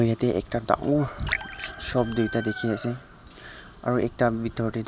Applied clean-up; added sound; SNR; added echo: none; Liquid; 14 dB; none.